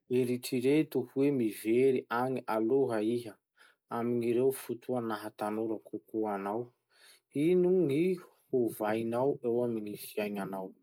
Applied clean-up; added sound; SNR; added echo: none; none; none; none.